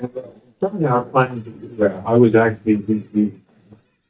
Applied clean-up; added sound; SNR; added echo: neural mask model DeepFilterNet 3.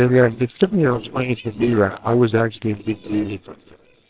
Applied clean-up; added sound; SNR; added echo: neural separator model SepFormer WHAMR!.